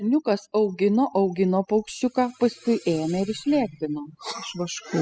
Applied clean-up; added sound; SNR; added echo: classical method spectral subtraction.